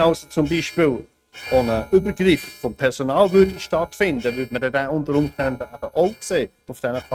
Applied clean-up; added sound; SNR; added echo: neural mask model RNNoise.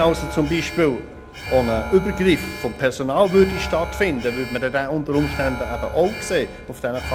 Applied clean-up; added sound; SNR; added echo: none; Alarm; 10 dB; none.